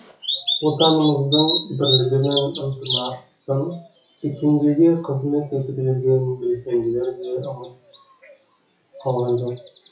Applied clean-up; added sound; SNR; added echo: classical method WPE with log-MMSE.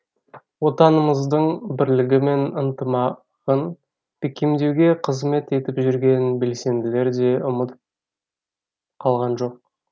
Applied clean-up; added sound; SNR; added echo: none; none; none; none.